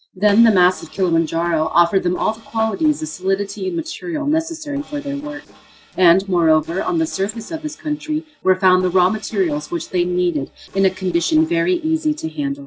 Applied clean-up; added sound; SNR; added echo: neural separator model SepFormer DNS4.